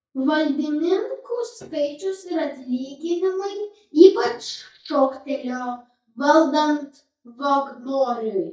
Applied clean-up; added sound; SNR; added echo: neural mask model DeepFilterNet 3.